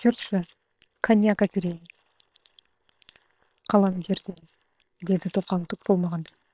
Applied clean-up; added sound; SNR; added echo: neural separator model SepFormer WHAM!.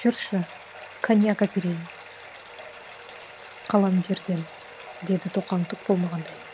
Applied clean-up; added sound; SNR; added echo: none; Bathtub (filling or washing); 16 dB; none.